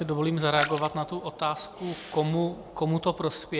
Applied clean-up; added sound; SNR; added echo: none; Splash, splatter; 11 dB; none.